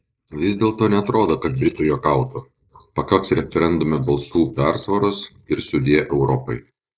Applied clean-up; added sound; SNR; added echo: neural mask model Resemble Enhance denoiser.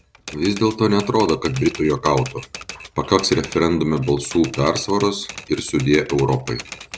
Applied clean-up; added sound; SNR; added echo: none; Typewriter; 16 dB; none.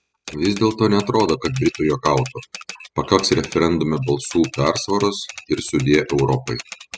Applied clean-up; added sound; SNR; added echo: classical method spectral subtraction.